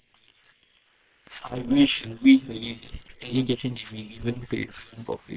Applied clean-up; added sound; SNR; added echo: neural separator model SepFormer WHAM!.